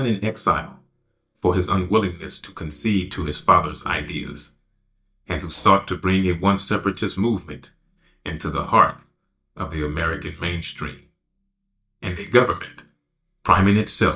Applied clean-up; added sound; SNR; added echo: neural mask model DeepFilterNet 3.